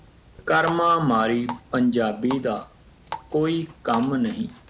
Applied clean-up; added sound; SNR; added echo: none; Water tap, faucet; 15 dB; none.